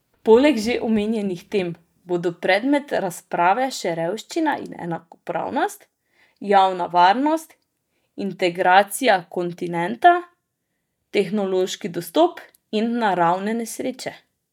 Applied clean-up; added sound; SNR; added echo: neural mask model DeepFilterNet 3.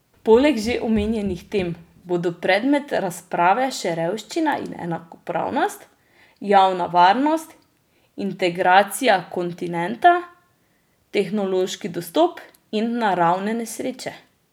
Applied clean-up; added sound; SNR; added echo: none; Run; 17 dB; none.